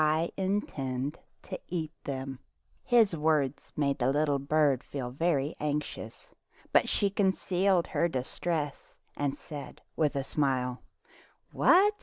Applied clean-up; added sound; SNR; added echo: none; none; none; none.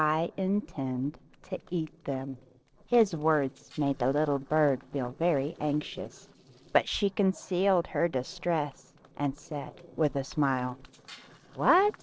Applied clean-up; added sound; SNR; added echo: neural separator model SepFormer DNS4.